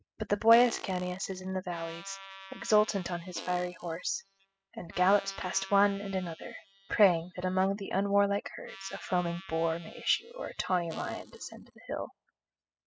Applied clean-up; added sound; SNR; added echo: classical method spectral subtraction.